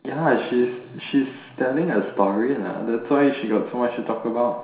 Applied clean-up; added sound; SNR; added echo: none; none; none; reverberation time 0.7 s.